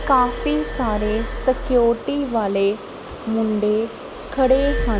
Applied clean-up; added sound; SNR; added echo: none; Glass; 8 dB; none.